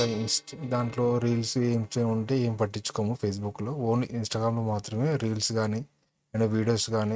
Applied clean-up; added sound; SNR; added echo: neural mask model RNNoise.